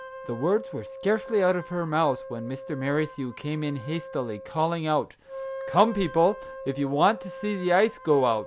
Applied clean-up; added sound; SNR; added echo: none; Wind instrument, woodwind instrument; 14 dB; none.